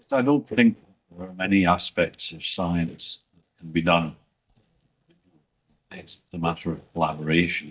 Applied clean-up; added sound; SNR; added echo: neural mask model DeepFilterNet 3.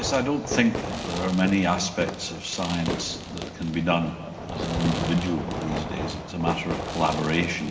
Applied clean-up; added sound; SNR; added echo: none; Fireworks; 6 dB; reverberation time 2.2 s.